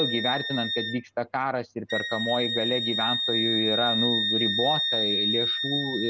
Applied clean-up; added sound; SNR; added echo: none; Wind instrument, woodwind instrument; 0 dB; none.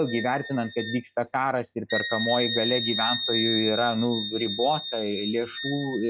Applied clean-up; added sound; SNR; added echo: classical method log-MMSE.